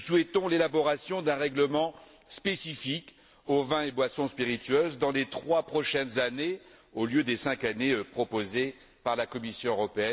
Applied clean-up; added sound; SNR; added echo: none; none; none; none.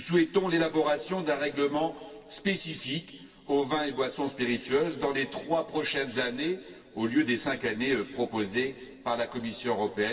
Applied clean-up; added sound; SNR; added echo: none; none; none; reverberation time 2.2 s.